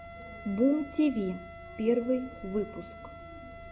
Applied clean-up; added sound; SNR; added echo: none; Wind instrument, woodwind instrument; 16 dB; none.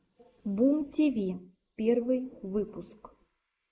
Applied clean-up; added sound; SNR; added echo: neural mask model Resemble Enhance denoiser.